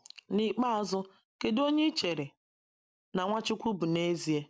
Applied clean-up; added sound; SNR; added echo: none; none; none; none.